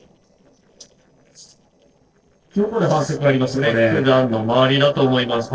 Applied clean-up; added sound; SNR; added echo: neural separator model SepFormer DNS4.